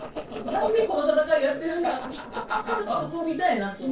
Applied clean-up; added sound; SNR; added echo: neural separator model SepFormer DNS4.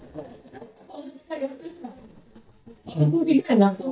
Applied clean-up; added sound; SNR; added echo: neural mask model DeepFilterNet 3.